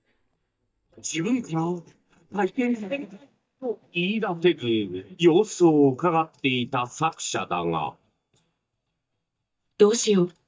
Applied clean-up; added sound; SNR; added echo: neural mask model DeepFilterNet 3.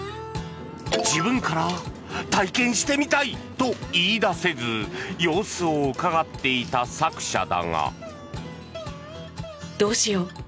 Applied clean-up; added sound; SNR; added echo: none; none; none; none.